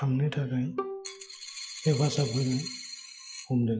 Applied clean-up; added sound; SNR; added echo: classical method log-MMSE.